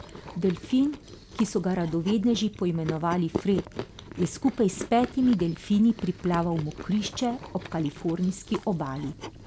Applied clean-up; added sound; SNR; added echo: none; Chewing, mastication; 13 dB; none.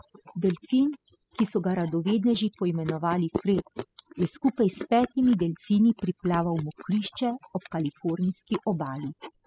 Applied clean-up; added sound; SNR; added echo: classical method spectral subtraction.